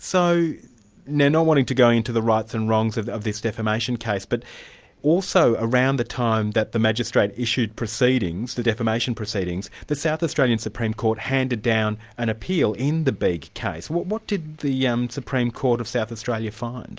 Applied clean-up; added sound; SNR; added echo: none; none; none; none.